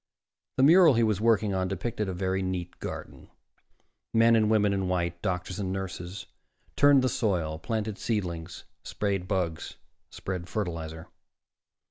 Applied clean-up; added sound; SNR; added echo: none; none; none; none.